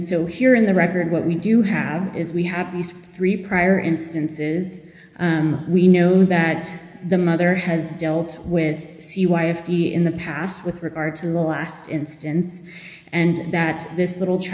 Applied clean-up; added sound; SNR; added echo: none; none; none; reverberation time 1.7 s.